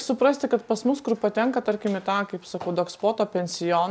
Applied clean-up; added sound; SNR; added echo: none; none; none; none.